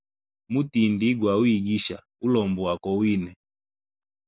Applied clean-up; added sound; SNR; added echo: none; none; none; none.